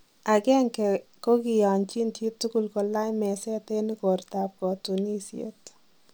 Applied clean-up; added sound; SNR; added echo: none; none; none; none.